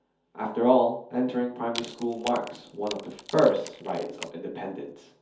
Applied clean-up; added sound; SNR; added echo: none; Wood; 15 dB; reverberation time 0.5 s.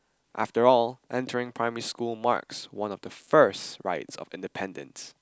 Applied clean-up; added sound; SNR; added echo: none; none; none; none.